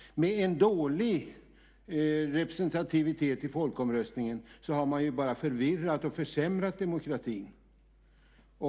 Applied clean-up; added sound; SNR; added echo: none; none; none; none.